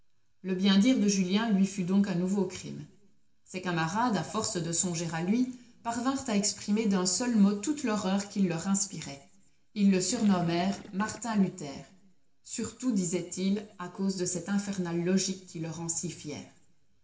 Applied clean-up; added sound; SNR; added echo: none; Gurgling; 17 dB; reverberation time 0.6 s.